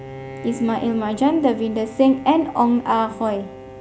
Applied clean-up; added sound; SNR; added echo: none; Bowed string instrument; 17 dB; none.